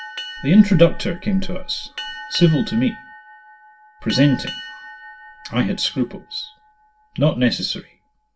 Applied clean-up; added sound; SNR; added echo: none; Boat, Water vehicle; 16 dB; reverberation time 0.2 s.